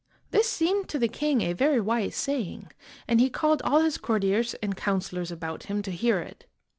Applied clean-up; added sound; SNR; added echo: none; none; none; none.